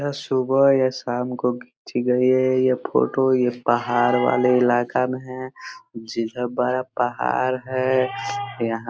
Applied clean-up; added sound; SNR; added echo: none; none; none; none.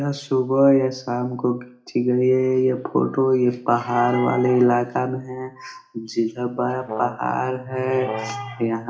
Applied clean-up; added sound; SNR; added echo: none; Brass instrument; 11 dB; reverberation time 0.4 s.